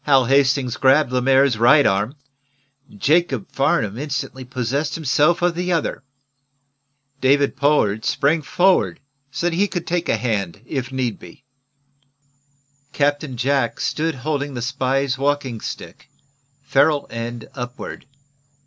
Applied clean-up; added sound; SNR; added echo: none; none; none; none.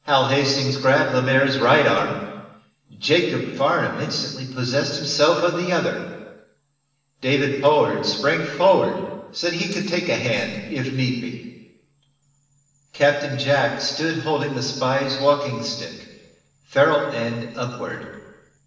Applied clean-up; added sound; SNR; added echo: none; none; none; reverberation time 1.1 s.